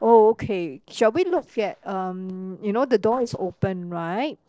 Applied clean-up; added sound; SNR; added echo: neural separator model SepFormer DNS4.